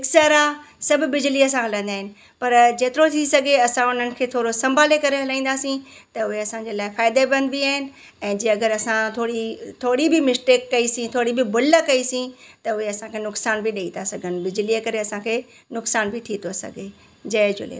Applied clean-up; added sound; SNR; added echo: none; none; none; none.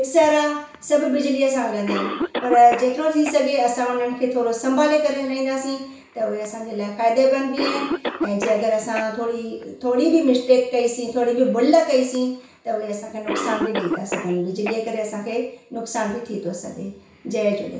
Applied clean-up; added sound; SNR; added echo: none; Cough; 12 dB; reverberation time 0.6 s.